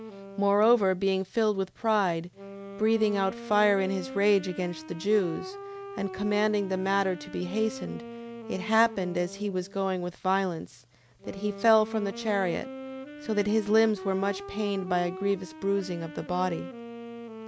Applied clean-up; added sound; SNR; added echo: none; Wind instrument, woodwind instrument; 13 dB; none.